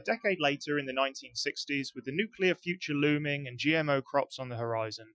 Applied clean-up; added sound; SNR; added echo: classical method Wiener filter.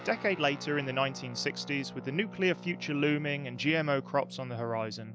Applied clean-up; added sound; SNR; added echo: none; Guitar; 14 dB; none.